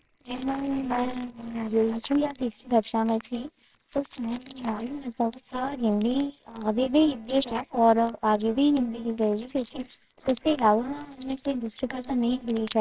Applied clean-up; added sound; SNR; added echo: neural separator model SepFormer WHAMR!.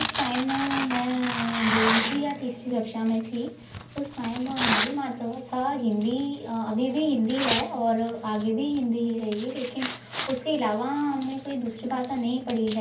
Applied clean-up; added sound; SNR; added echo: none; Tearing; 6 dB; reverberation time 0.2 s.